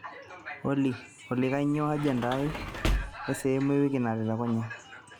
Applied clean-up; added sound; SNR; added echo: none; Sliding door / Slam; 6 dB; none.